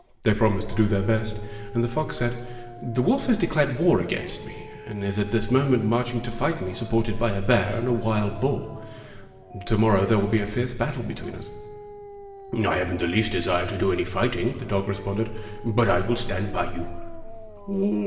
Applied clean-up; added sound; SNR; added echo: none; Dog; 18 dB; reverberation time 2.0 s.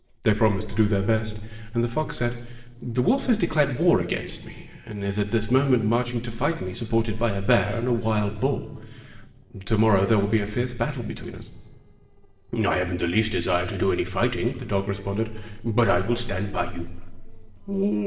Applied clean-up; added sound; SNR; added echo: neural separator model SepFormer DNS4.